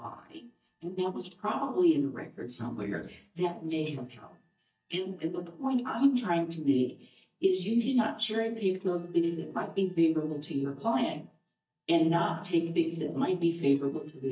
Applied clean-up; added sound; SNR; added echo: neural mask model DeepFilterNet 3.